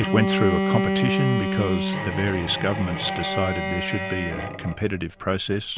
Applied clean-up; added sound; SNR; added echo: none; Bowed string instrument; 1 dB; none.